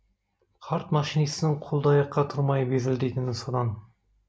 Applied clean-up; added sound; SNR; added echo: none; none; none; none.